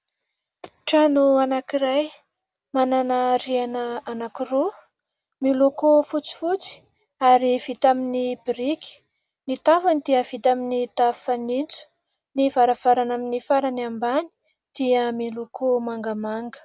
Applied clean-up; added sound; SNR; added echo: none; none; none; none.